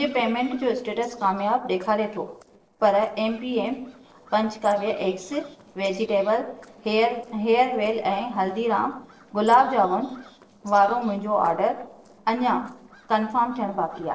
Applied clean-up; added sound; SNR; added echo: neural separator model SepFormer DNS4.